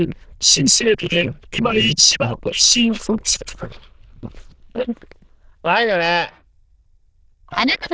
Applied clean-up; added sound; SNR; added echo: neural diffusion model UNIVERSE++.